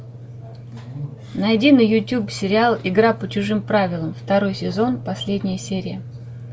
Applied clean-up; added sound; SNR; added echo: none; none; none; none.